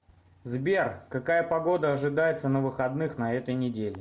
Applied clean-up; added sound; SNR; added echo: none; none; none; none.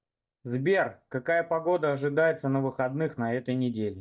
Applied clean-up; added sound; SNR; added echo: neural mask model DeepFilterNet 3.